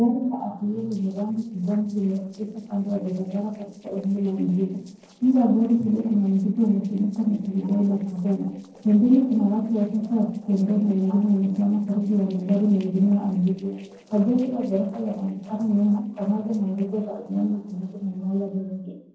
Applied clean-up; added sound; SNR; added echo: neural separator model SepFormer DNS4.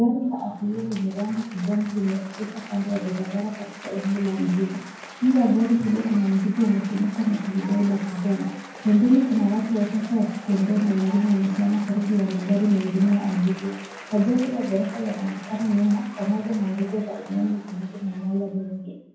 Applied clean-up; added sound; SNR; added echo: none; Applause / Cheering; 18 dB; reverberation time 0.9 s.